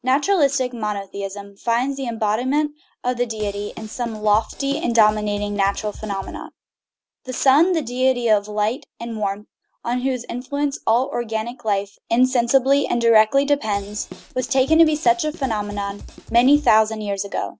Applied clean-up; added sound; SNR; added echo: none; Drum kit; 17 dB; none.